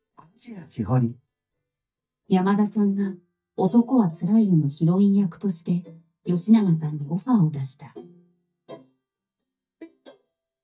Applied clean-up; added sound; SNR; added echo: neural mask model DeepFilterNet 3.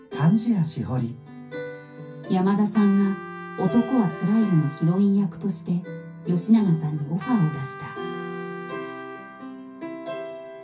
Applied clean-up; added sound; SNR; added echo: none; Trumpet; 17 dB; reverberation time 0.3 s.